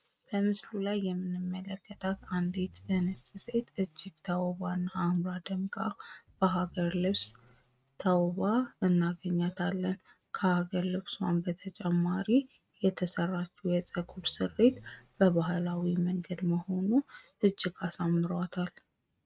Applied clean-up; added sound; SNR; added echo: neural mask model RNNoise.